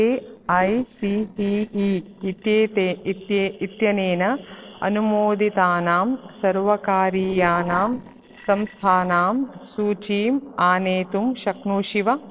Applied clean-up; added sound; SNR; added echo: neural separator model SepFormer DNS4.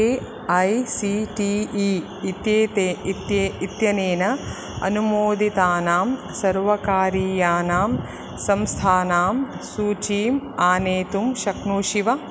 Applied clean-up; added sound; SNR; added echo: none; none; none; none.